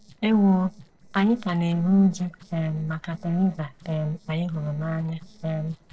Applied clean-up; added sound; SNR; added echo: neural separator model SepFormer DNS4.